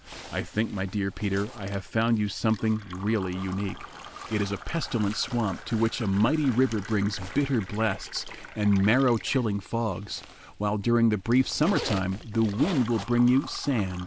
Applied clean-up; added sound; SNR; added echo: none; Fill (with liquid) + Zipper (clothing); 16 dB; none.